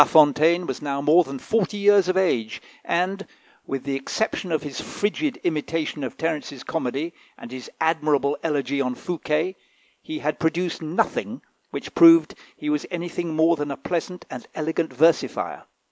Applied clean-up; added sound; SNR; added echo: none; none; none; none.